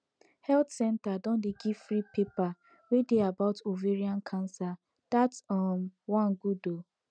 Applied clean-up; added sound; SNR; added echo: none; none; none; none.